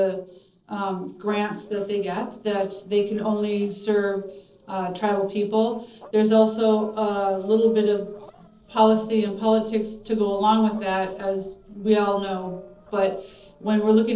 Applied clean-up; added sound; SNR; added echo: neural separator model SepFormer DNS4.